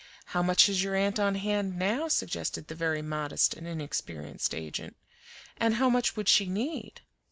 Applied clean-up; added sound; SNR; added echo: none; none; none; none.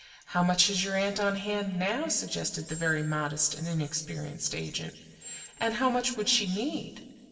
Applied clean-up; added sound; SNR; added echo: none; Squeak; 19 dB; reverberation time 1.9 s.